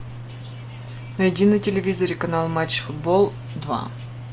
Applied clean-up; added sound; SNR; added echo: none; none; none; none.